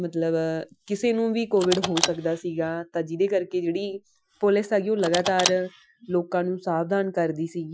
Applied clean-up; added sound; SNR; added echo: classical method Wiener filter.